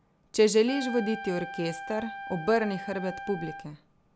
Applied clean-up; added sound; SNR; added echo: none; Trumpet; 11 dB; none.